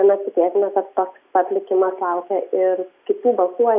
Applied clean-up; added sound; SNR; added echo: none; none; none; none.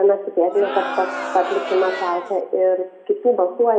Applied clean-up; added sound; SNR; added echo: none; Crowd; 9 dB; reverberation time 1.2 s.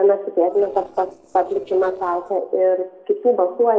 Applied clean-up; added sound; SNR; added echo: neural separator model SepFormer DNS4.